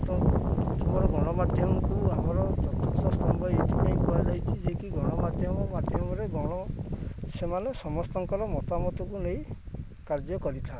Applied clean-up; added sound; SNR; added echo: none; none; none; none.